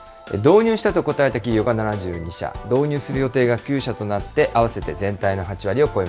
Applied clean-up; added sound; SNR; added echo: none; none; none; none.